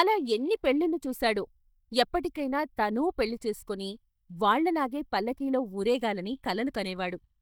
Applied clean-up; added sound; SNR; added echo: neural mask model DeepFilterNet 3.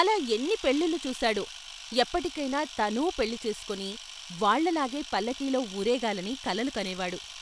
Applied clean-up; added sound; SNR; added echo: none; Camera; 14 dB; none.